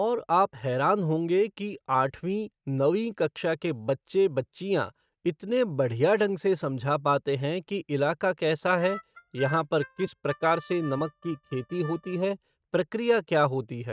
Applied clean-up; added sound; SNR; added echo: neural mask model RNNoise.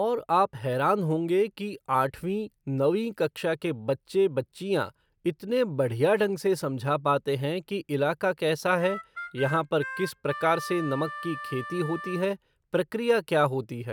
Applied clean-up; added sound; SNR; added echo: none; Harmonica; 11 dB; none.